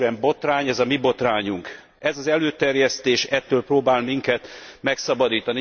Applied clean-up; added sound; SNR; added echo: none; none; none; none.